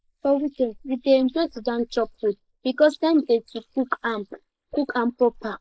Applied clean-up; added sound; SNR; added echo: neural mask model Resemble Enhance denoiser.